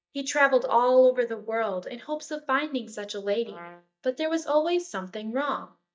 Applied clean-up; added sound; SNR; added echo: neural mask model DeepFilterNet 3.